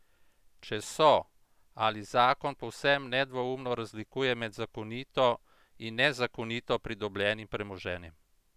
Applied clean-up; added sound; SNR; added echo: none; none; none; none.